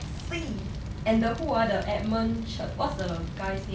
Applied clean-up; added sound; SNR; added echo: none; Fire; 7 dB; none.